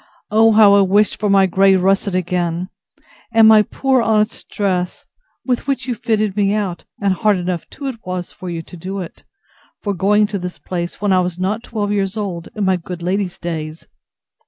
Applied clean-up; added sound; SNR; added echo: none; none; none; none.